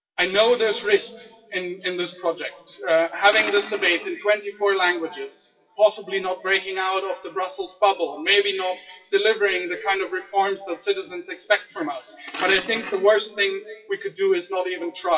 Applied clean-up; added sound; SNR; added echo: classical method WPE with log-MMSE.